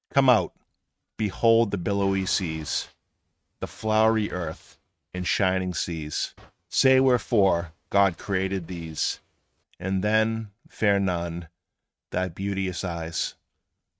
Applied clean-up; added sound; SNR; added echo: neural mask model RNNoise.